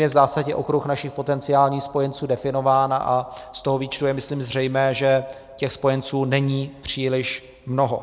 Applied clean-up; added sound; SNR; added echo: none; none; none; none.